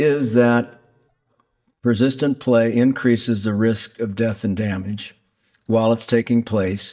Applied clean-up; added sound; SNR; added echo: neural mask model DeepFilterNet 3.